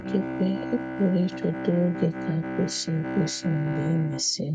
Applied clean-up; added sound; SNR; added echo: neural mask model RNNoise.